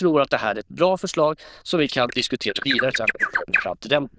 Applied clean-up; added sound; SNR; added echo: neural diffusion model UNIVERSE++.